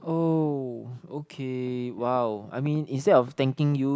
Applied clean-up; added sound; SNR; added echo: none; none; none; none.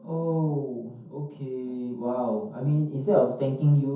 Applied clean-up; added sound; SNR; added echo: none; none; none; reverberation time 0.6 s.